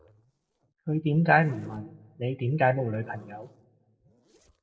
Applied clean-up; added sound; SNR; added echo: neural separator model SepFormer DNS4.